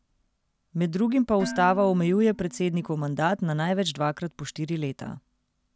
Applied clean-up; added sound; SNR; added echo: none; Dishes, pots, and pans; 18 dB; none.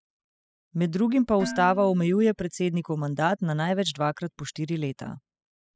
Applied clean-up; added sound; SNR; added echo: classical method spectral subtraction.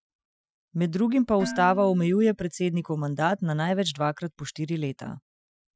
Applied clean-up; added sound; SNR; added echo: classical method Wiener filter.